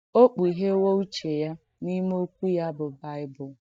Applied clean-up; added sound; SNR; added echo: neural mask model DeepFilterNet 3.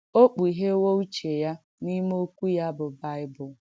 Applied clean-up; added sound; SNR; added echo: none; none; none; none.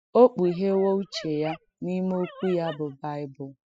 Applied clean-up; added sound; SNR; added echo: classical method spectral subtraction.